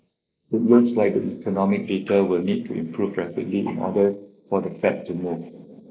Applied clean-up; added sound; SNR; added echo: neural mask model Resemble Enhance denoiser.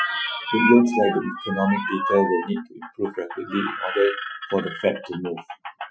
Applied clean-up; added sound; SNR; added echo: classical method Wiener filter.